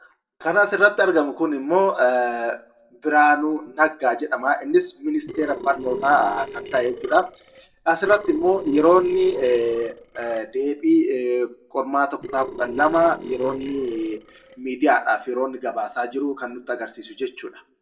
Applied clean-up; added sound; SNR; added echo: neural separator model SepFormer DNS4.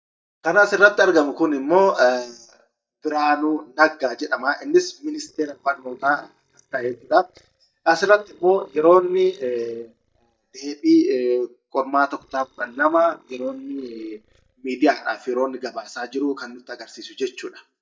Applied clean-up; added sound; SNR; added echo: neural mask model DeepFilterNet 3.